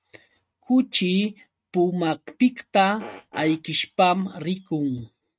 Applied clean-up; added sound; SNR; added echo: neural mask model RNNoise.